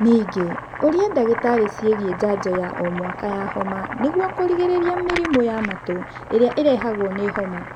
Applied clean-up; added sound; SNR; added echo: none; Boiling; 10 dB; none.